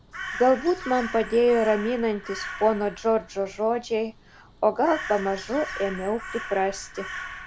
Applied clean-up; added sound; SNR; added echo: none; Crow; 12 dB; none.